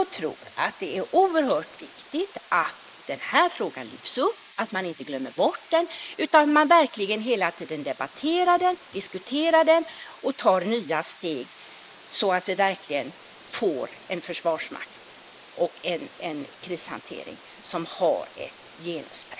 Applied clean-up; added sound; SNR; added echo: neural mask model Resemble Enhance denoiser.